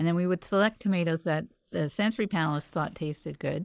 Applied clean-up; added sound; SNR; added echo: neural mask model Resemble Enhance denoiser.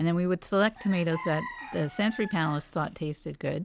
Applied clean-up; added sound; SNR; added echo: none; Chicken, rooster; 14 dB; none.